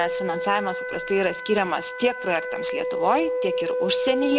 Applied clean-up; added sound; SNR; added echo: none; Wind instrument, woodwind instrument; 2 dB; none.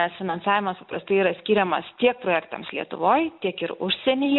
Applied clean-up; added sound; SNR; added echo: none; none; none; none.